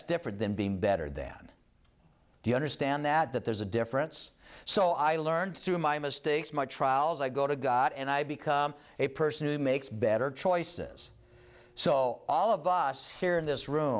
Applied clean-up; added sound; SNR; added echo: none; none; none; none.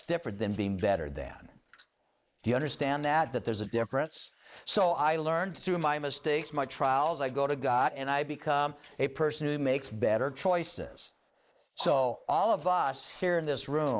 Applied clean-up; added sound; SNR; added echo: neural mask model Resemble Enhance denoiser.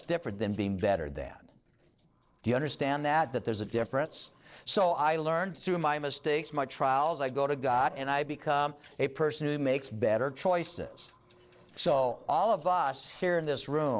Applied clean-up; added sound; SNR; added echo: neural separator model SepFormer DNS4.